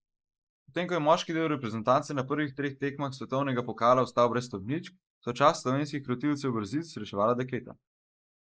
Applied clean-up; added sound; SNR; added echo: neural mask model Resemble Enhance denoiser.